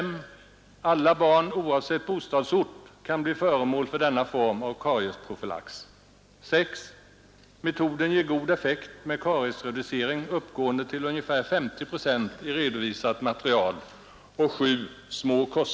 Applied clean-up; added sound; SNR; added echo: none; none; none; none.